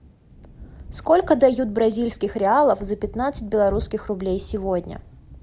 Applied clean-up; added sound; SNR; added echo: none; Thunder; 16 dB; none.